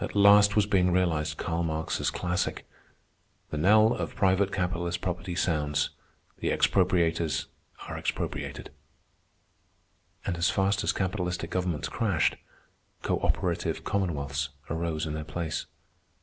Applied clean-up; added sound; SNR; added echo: none; none; none; none.